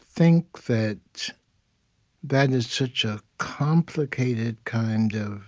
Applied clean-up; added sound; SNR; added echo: none; none; none; none.